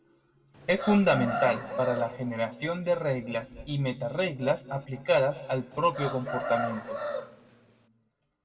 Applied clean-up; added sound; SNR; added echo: none; Chicken, rooster; 6 dB; reverberation time 1.5 s.